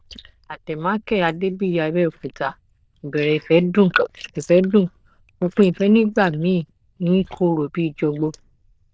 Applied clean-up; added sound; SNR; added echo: neural diffusion model UNIVERSE++.